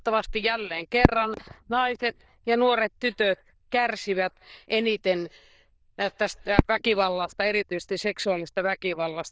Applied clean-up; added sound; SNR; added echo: neural diffusion model UNIVERSE++.